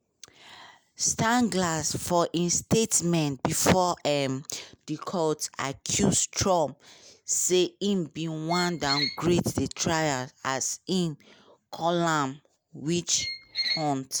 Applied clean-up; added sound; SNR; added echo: none; Squeak; 5 dB; none.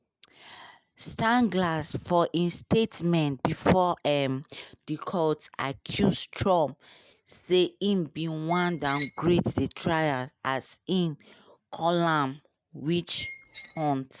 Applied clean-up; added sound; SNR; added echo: neural mask model RNNoise.